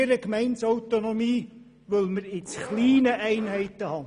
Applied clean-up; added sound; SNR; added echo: none; Zipper (clothing); 17 dB; none.